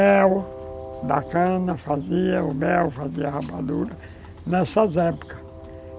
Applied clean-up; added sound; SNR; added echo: none; Train; 16 dB; none.